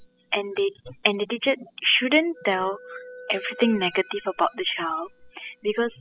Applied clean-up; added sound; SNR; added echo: classical method spectral subtraction.